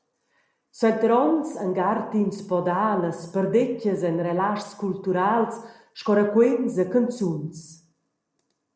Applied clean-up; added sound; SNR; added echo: none; none; none; none.